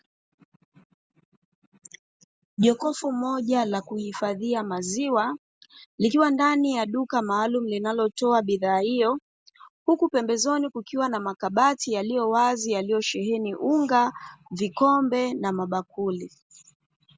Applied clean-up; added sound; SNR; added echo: none; none; none; none.